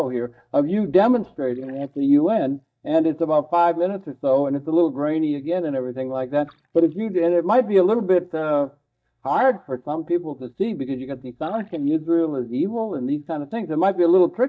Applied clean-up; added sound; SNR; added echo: neural mask model DeepFilterNet 3.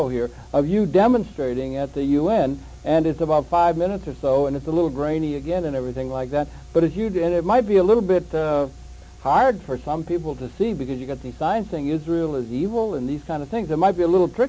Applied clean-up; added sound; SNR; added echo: none; none; none; none.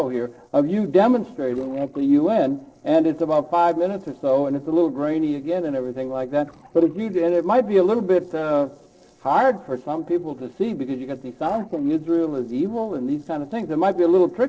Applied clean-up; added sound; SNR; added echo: neural separator model SepFormer DNS4.